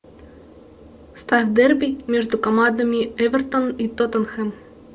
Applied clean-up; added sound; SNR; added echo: none; none; none; none.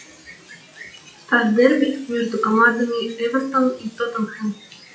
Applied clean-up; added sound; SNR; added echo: classical method WPE with log-MMSE.